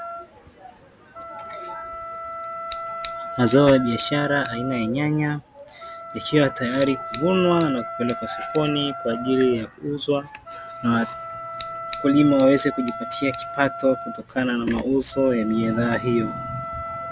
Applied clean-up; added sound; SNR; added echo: none; Wind instrument, woodwind instrument + Scissors; 11 dB; none.